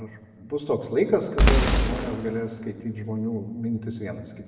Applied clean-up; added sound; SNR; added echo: none; Boom; -5 dB; reverberation time 1.3 s.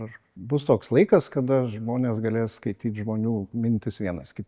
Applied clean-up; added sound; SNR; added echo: none; none; none; none.